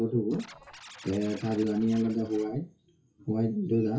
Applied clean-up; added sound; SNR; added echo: classical method WPE with log-MMSE.